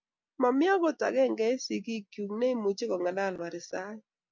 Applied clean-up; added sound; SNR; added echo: none; none; none; none.